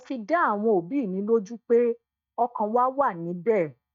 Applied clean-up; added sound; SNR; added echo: neural mask model DeepFilterNet 3.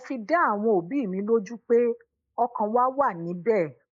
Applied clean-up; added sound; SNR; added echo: neural mask model Resemble Enhance denoiser.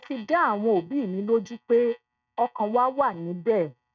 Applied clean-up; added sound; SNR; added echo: neural mask model RNNoise.